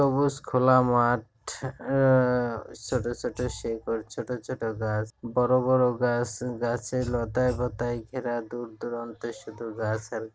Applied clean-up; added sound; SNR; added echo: none; none; none; none.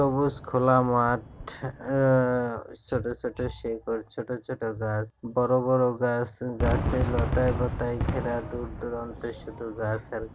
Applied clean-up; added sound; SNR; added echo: none; Fireworks; 7 dB; none.